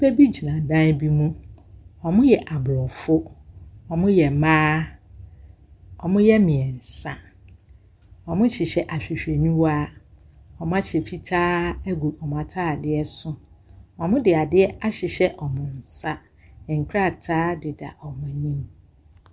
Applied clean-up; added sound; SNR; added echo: none; none; none; none.